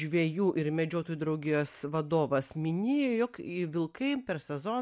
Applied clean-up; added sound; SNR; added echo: none; none; none; none.